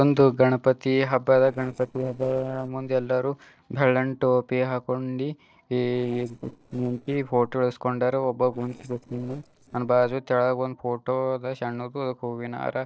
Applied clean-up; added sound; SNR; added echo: neural separator model SepFormer DNS4.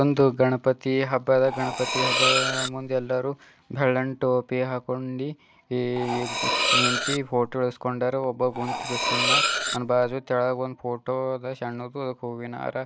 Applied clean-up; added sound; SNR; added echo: none; Cutlery, silverware; 0 dB; none.